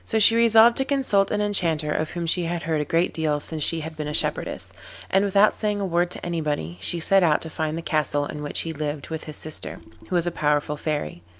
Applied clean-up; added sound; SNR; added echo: none; none; none; none.